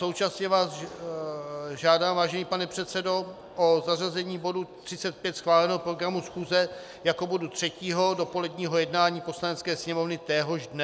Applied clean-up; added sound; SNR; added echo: none; none; none; none.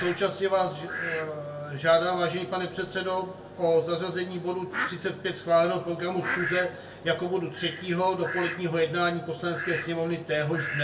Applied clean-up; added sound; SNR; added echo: none; Fowl; 10 dB; reverberation time 0.3 s.